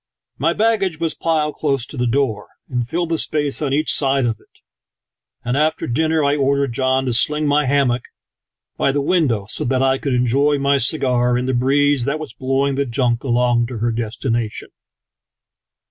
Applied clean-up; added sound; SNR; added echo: none; none; none; none.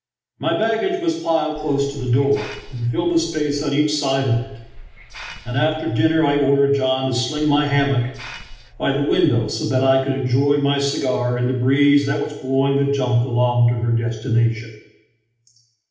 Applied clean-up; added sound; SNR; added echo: none; Hiss; 18 dB; reverberation time 0.8 s.